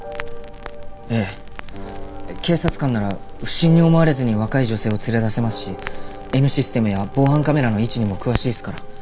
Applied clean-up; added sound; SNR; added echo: none; Crackle; 9 dB; none.